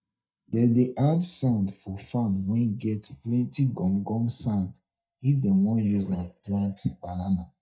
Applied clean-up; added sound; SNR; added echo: neural mask model DeepFilterNet 3.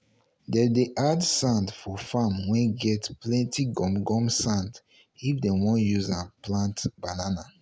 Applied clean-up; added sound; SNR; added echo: none; none; none; none.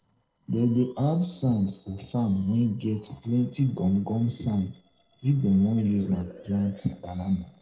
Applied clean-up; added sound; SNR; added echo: neural separator model SepFormer DNS4.